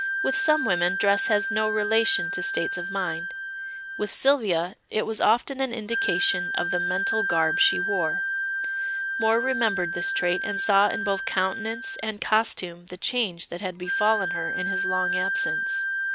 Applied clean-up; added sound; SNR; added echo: none; Wind instrument, woodwind instrument; 2 dB; none.